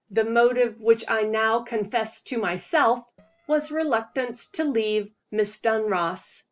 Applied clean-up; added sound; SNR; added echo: neural separator model SepFormer DNS4.